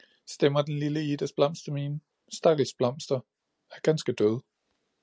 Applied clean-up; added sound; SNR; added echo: none; none; none; none.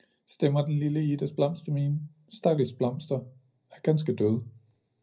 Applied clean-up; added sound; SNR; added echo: none; none; none; reverberation time 0.5 s.